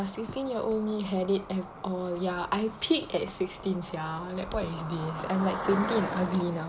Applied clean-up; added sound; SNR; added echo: none; Cricket; 9 dB; none.